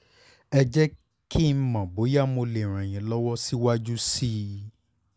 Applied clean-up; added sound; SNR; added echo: none; none; none; none.